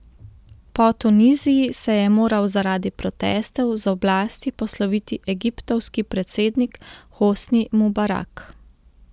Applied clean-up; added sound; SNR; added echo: none; none; none; none.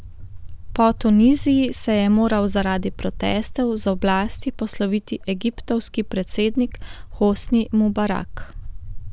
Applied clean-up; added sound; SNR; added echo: none; Walk, footsteps; 10 dB; none.